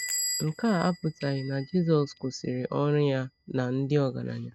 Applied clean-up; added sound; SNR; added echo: neural mask model RNNoise.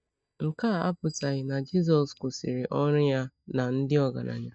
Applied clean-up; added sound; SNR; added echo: neural mask model DeepFilterNet 3.